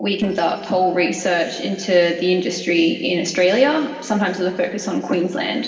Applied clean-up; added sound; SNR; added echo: neural separator model SepFormer DNS4.